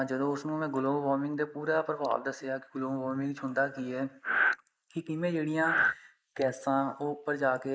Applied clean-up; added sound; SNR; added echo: neural mask model Resemble Enhance denoiser.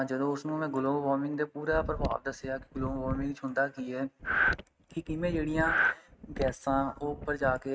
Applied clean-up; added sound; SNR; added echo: neural mask model RNNoise.